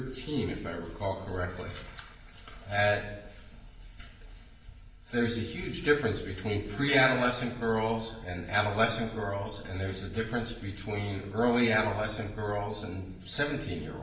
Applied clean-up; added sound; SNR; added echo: none; none; none; reverberation time 0.9 s.